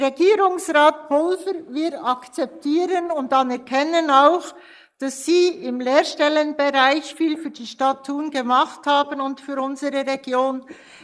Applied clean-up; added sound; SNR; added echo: neural mask model Resemble Enhance denoiser.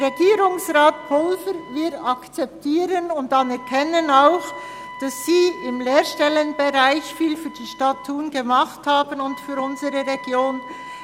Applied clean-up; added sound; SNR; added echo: none; Wind instrument, woodwind instrument; 17 dB; none.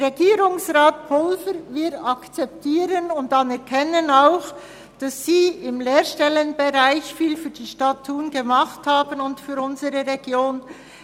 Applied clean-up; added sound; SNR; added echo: none; none; none; none.